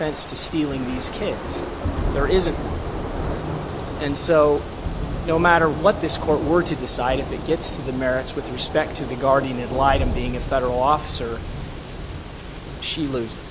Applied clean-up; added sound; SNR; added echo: none; Thunder / Rain; 5 dB; none.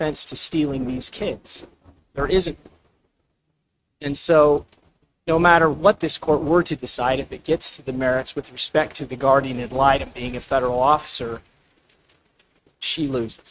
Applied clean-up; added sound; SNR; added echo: neural mask model RNNoise.